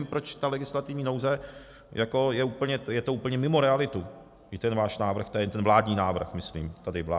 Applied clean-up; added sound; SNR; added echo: none; none; none; none.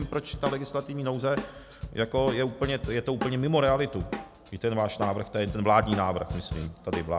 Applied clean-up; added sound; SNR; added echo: none; Drum kit; 10 dB; none.